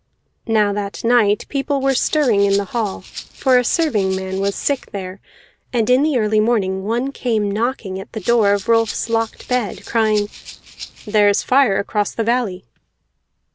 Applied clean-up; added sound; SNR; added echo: none; Rattle (instrument); 17 dB; none.